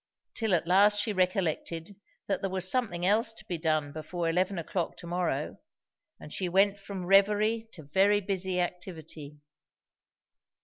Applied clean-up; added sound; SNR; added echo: none; none; none; none.